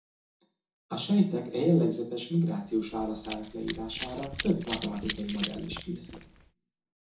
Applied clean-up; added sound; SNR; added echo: none; Run; 6 dB; reverberation time 0.6 s.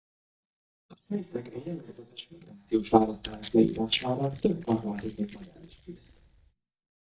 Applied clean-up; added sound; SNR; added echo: neural mask model DeepFilterNet 3.